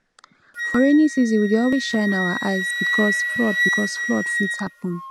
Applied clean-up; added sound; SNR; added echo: none; Wind instrument, woodwind instrument; 4 dB; none.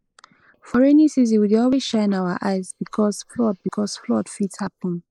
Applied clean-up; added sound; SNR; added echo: neural mask model Resemble Enhance denoiser.